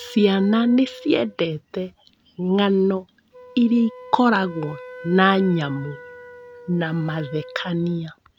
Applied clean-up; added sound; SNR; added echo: none; Wind instrument, woodwind instrument; 19 dB; none.